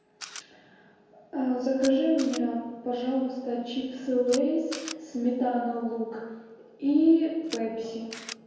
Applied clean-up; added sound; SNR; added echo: none; Camera; 19 dB; reverberation time 1.2 s.